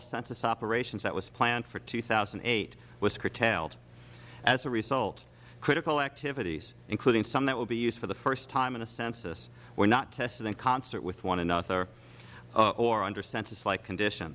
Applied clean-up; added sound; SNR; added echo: none; none; none; none.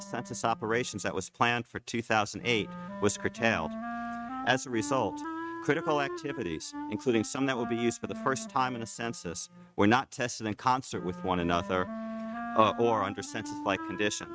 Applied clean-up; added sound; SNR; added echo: neural mask model RNNoise.